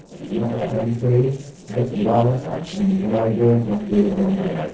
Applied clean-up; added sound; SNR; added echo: neural separator model SepFormer DNS4.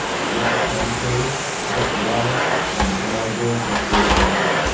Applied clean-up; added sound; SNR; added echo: none; Domestic sounds, home sounds; -5 dB; reverberation time 0.6 s.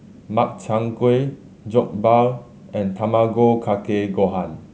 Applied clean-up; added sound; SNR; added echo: none; none; none; none.